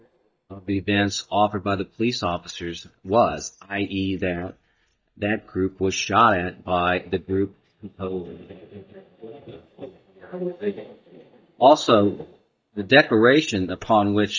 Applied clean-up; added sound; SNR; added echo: neural mask model DeepFilterNet 3.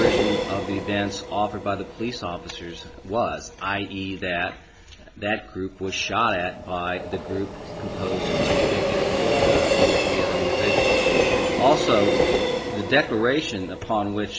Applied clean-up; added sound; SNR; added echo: none; Train; -2 dB; none.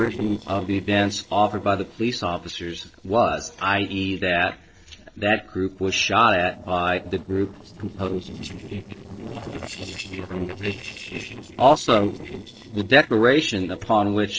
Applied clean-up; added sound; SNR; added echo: neural separator model SepFormer DNS4.